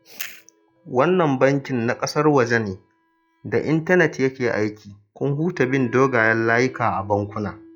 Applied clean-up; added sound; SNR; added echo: classical method log-MMSE.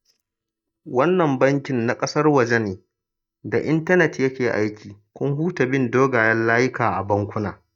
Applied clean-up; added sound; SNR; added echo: neural mask model DeepFilterNet 3.